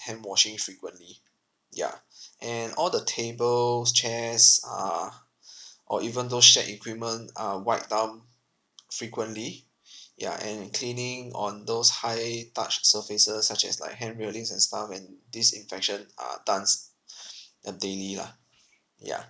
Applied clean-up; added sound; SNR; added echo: none; none; none; none.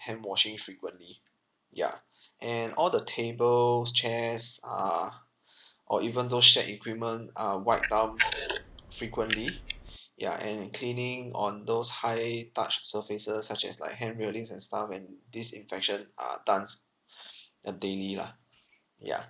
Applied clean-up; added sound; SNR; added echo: none; Camera; 3 dB; none.